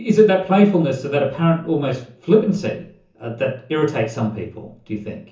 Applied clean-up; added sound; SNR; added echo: none; none; none; reverberation time 0.6 s.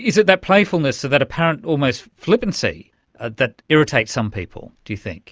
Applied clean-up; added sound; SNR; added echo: none; none; none; none.